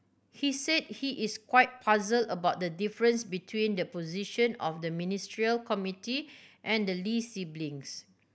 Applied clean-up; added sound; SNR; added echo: none; none; none; none.